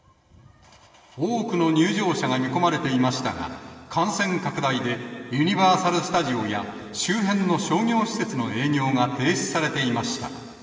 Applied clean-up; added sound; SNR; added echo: none; none; none; reverberation time 2.9 s.